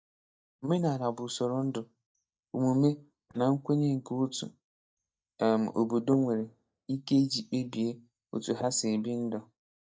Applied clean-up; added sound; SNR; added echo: neural mask model DeepFilterNet 3.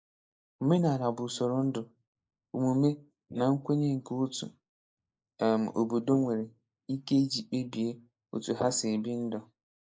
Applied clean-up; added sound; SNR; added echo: neural mask model Resemble Enhance denoiser.